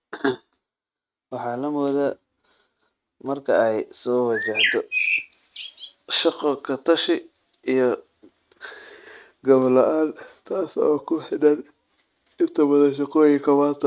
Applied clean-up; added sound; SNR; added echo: neural mask model RNNoise.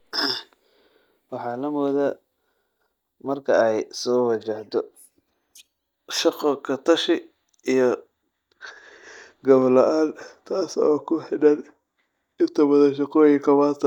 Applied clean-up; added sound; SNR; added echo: neural mask model DeepFilterNet 3.